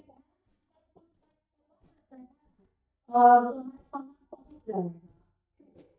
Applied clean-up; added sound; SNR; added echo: neural mask model DeepFilterNet 3.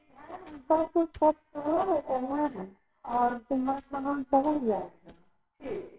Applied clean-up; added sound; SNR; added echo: neural separator model SepFormer WHAMR!.